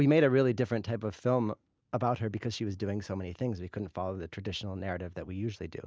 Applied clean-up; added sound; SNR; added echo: none; none; none; none.